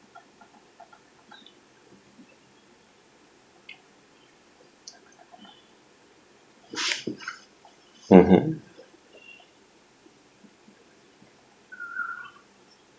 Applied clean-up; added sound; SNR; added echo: none; none; none; none.